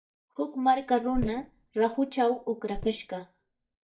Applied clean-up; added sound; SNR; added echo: neural mask model DeepFilterNet 3.